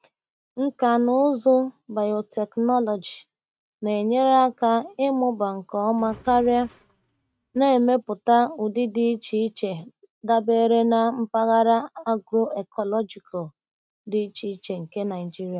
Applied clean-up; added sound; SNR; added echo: neural mask model RNNoise.